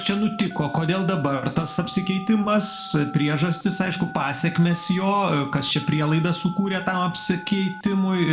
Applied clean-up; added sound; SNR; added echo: none; Telephone; 15 dB; reverberation time 0.9 s.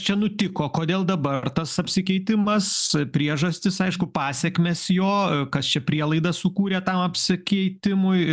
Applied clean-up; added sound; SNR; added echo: none; none; none; none.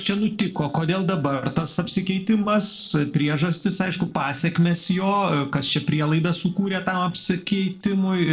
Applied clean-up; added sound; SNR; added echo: neural separator model SepFormer DNS4.